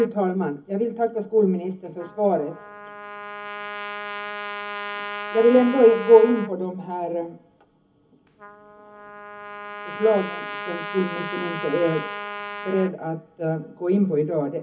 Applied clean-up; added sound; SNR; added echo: none; Trumpet; 12 dB; reverberation time 0.3 s.